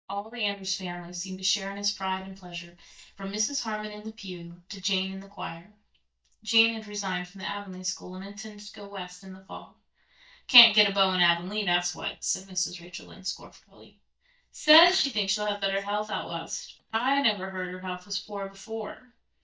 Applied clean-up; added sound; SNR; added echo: neural mask model DeepFilterNet 3.